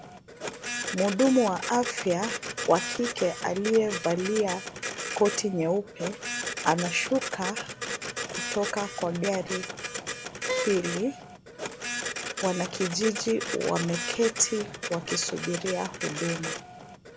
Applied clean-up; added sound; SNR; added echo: none; Printer + Wind instrument, woodwind instrument; 6 dB; none.